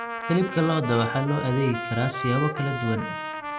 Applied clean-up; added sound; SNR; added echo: none; Trumpet; 7 dB; reverberation time 0.6 s.